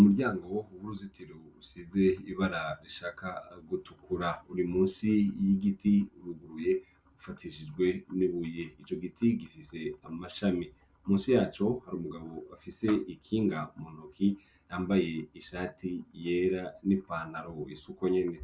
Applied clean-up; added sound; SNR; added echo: none; none; none; none.